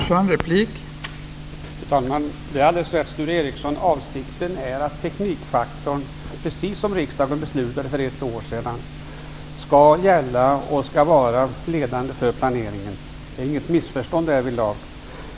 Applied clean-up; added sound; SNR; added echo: none; none; none; none.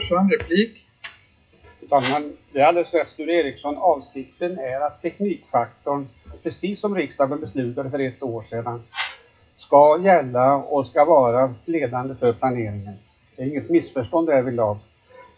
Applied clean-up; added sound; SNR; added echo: classical method WPE with log-MMSE.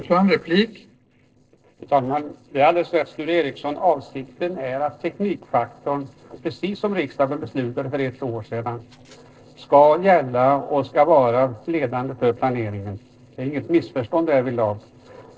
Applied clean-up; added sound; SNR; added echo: neural separator model SepFormer DNS4.